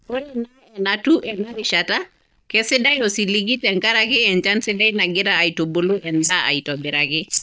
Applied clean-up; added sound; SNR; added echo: neural mask model DeepFilterNet 3.